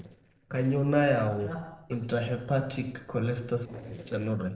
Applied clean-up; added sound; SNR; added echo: neural separator model SepFormer DNS4.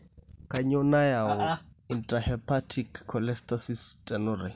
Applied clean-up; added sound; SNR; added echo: none; none; none; none.